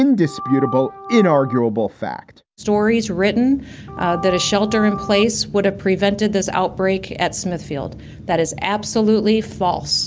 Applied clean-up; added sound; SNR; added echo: none; Organ; 10 dB; none.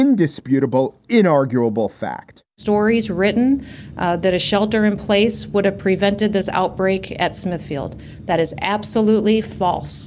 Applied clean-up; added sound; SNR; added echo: none; none; none; none.